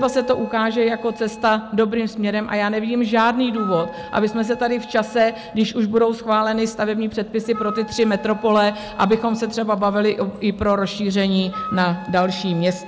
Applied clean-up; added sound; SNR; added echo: none; Wind instrument, woodwind instrument; 17 dB; none.